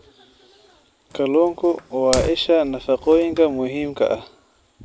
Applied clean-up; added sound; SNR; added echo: none; Fire; 12 dB; none.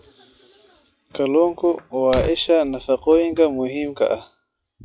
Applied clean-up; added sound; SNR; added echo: classical method log-MMSE.